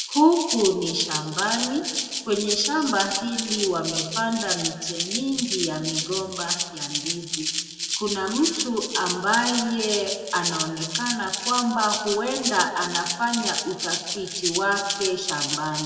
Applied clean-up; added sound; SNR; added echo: none; Rattle (instrument); 4 dB; reverberation time 1.5 s.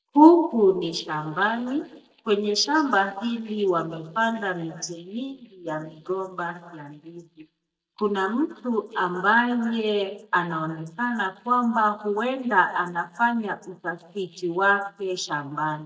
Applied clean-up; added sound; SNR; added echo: neural mask model DeepFilterNet 3.